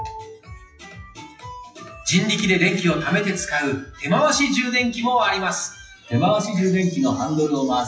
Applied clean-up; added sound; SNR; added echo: classical method WPE with log-MMSE.